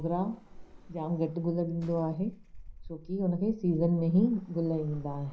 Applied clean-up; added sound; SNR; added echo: none; Sliding door; 17 dB; reverberation time 0.4 s.